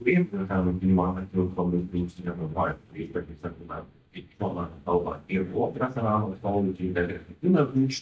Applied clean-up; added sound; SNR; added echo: neural mask model DeepFilterNet 3.